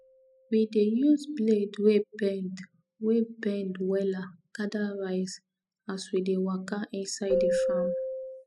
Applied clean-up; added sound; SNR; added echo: classical method spectral subtraction.